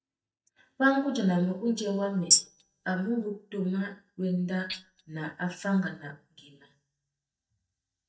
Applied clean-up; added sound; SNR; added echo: neural mask model DeepFilterNet 3.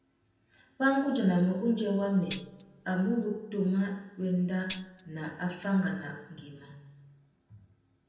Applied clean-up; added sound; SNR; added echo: none; Tambourine; -1 dB; reverberation time 0.8 s.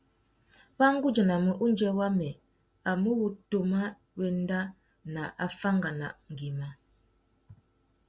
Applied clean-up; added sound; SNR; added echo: none; none; none; none.